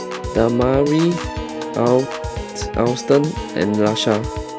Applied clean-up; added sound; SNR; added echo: none; Piano / Organ; 7 dB; none.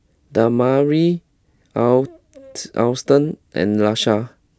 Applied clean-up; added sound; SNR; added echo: none; none; none; none.